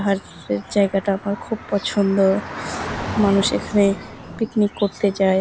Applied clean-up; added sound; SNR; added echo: none; Traffic noise, roadway noise / Car; 12 dB; none.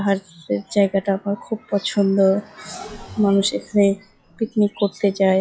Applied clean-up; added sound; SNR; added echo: classical method log-MMSE.